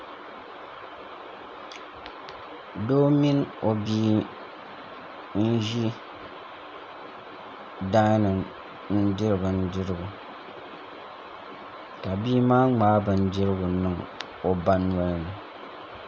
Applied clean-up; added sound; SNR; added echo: none; none; none; none.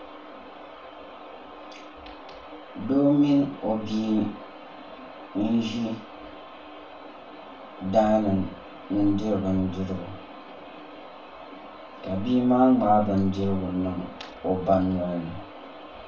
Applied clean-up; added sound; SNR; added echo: none; none; none; reverberation time 0.3 s.